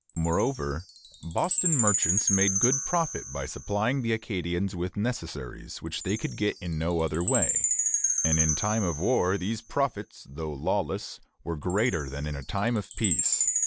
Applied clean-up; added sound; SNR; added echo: none; Chime; 2 dB; none.